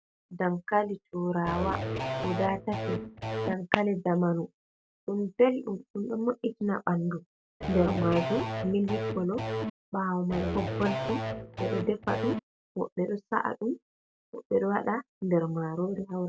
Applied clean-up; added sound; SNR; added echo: none; Electric guitar / Bass guitar; 3 dB; none.